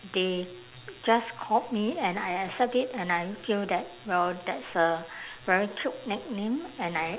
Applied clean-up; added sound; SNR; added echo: none; none; none; none.